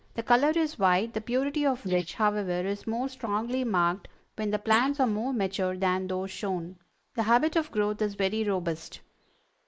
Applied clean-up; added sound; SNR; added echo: neural mask model Resemble Enhance denoiser.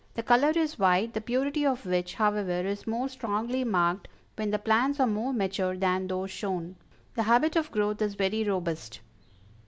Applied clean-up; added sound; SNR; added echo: none; none; none; none.